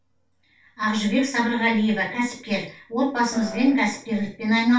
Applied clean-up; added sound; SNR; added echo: none; Piano; 12 dB; reverberation time 0.2 s.